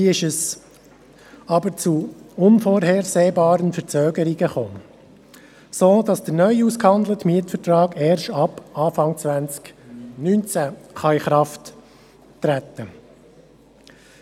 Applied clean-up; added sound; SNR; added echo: none; none; none; none.